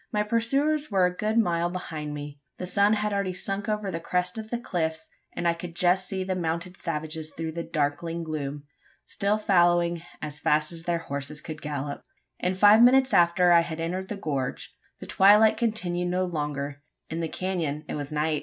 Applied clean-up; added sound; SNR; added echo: none; none; none; none.